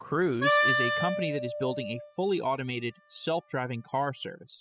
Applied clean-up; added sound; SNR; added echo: classical method spectral subtraction.